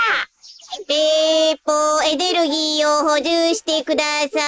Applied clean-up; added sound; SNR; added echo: neural mask model Resemble Enhance denoiser.